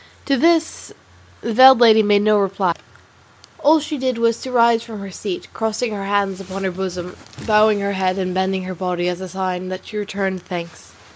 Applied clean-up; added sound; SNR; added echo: none; none; none; none.